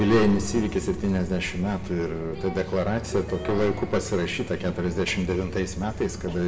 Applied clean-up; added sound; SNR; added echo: none; none; none; reverberation time 1.6 s.